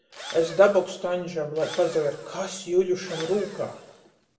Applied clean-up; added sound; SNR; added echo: none; Engine / Drill; 17 dB; reverberation time 0.6 s.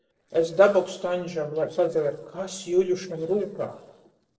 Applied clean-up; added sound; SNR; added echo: neural separator model SepFormer DNS4.